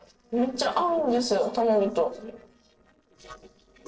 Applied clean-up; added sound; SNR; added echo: neural separator model SepFormer DNS4.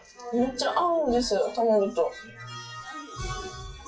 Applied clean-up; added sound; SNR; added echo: classical method WPE with log-MMSE.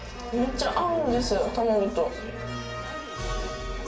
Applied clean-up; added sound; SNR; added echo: none; Zipper (clothing); 18 dB; reverberation time 0.7 s.